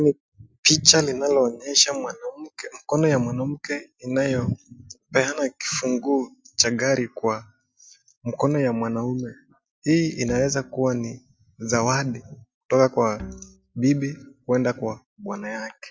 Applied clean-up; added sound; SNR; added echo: neural mask model DeepFilterNet 3.